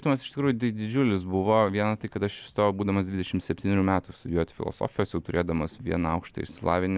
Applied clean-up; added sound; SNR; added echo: none; none; none; none.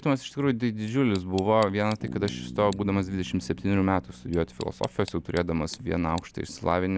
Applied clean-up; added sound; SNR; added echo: none; Bass guitar + Tick; 16 dB; none.